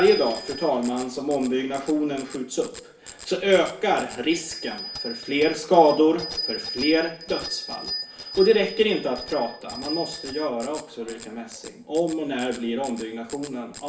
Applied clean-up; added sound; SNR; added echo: none; Bicycle bell; 13 dB; reverberation time 0.4 s.